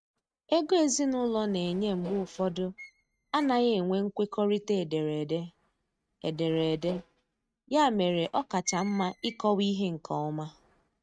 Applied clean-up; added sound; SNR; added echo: neural mask model RNNoise.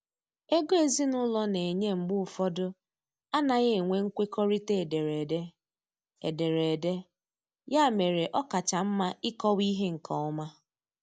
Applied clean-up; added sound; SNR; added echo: none; none; none; none.